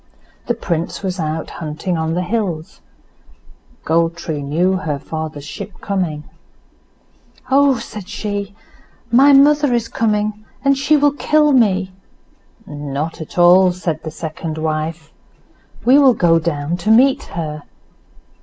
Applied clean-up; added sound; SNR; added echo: none; none; none; none.